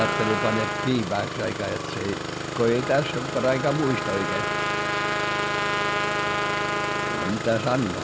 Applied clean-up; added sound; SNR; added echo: none; Engine starting + Trumpet; 0 dB; none.